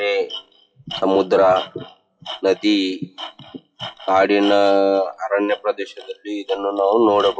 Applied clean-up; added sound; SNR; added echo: classical method WPE with log-MMSE.